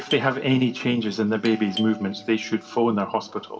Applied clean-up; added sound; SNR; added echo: none; Doorbell; 16 dB; reverberation time 1.5 s.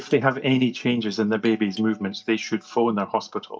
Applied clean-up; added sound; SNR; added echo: neural mask model DeepFilterNet 3.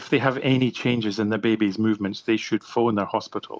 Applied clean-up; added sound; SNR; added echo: none; none; none; none.